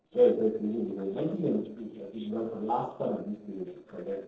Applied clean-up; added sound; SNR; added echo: neural separator model SepFormer DNS4.